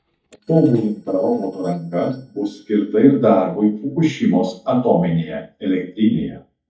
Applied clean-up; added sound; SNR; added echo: neural mask model DeepFilterNet 3.